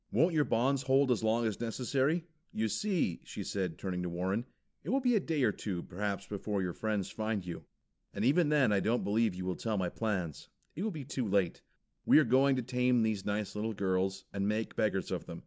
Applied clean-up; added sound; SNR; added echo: none; none; none; none.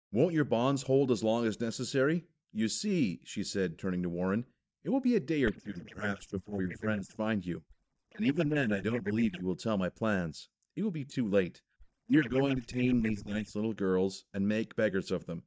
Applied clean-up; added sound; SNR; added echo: neural mask model DeepFilterNet 3.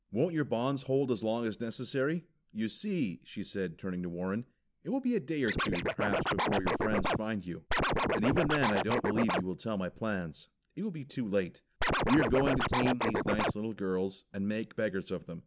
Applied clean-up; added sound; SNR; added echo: neural mask model Resemble Enhance denoiser.